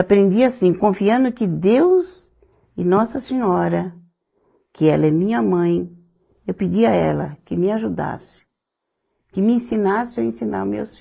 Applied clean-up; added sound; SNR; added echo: neural mask model Resemble Enhance denoiser.